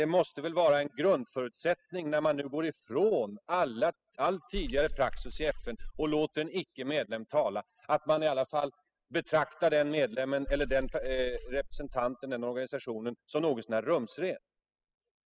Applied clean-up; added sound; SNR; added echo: classical method spectral subtraction.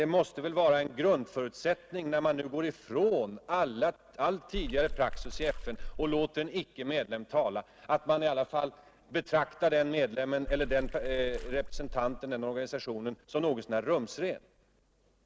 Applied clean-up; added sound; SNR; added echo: none; Water / Splash, splatter; 6 dB; none.